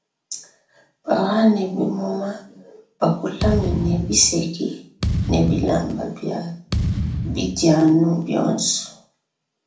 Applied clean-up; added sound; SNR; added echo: none; Thump, thud; 3 dB; reverberation time 0.4 s.